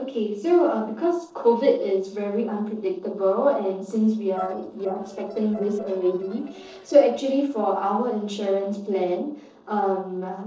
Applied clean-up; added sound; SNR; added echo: neural separator model SepFormer DNS4.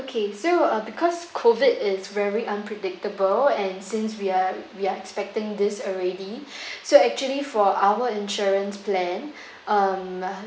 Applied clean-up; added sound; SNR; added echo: none; none; none; none.